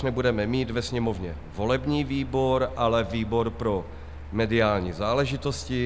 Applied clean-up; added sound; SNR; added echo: none; Mechanical fan; 12 dB; none.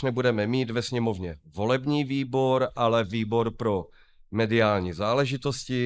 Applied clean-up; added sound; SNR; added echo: neural mask model Resemble Enhance denoiser.